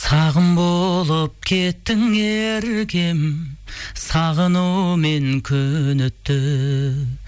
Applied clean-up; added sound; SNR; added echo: none; none; none; none.